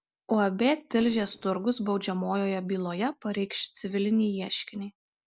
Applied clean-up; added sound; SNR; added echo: neural separator model SepFormer DNS4.